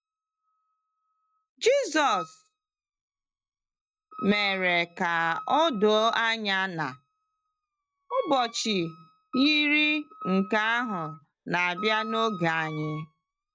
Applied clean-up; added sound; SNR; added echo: neural mask model RNNoise.